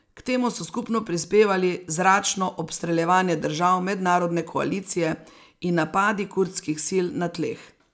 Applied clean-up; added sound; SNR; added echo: none; none; none; none.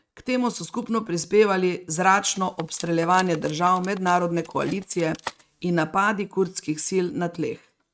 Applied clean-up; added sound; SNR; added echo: neural mask model RNNoise.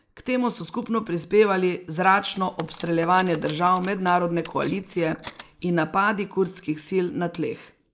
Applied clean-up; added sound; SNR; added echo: neural mask model Resemble Enhance denoiser.